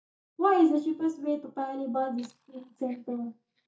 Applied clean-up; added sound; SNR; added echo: neural mask model DeepFilterNet 3.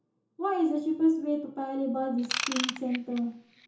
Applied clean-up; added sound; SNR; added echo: none; Ratchet, pawl / Tools; 6 dB; reverberation time 0.7 s.